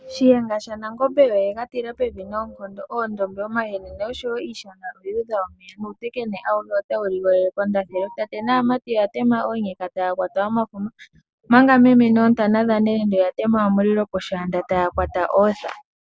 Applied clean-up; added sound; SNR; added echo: none; none; none; none.